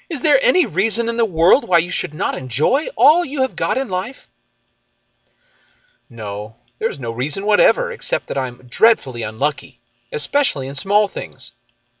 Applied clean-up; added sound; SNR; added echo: none; Bass drum; 18 dB; none.